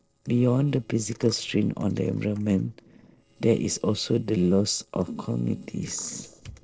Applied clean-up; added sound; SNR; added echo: neural separator model SepFormer DNS4.